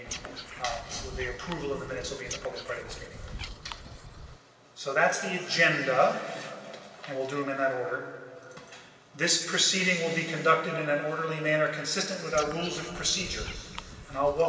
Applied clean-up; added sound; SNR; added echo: none; Frog; 12 dB; reverberation time 2.5 s.